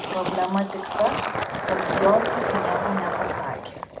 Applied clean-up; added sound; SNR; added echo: none; Fill (with liquid); 0 dB; reverberation time 0.2 s.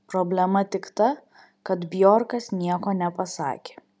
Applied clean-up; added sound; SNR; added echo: none; none; none; none.